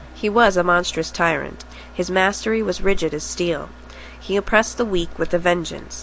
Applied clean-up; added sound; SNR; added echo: none; none; none; none.